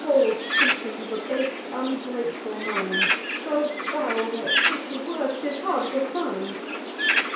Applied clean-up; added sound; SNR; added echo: none; Bird; -1 dB; reverberation time 0.6 s.